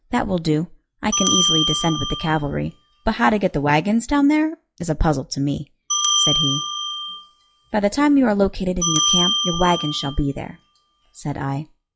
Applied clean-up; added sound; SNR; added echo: classical method log-MMSE.